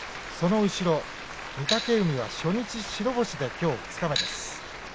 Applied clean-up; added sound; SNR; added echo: none; none; none; none.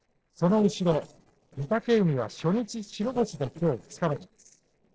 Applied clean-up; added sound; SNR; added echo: neural separator model SepFormer DNS4.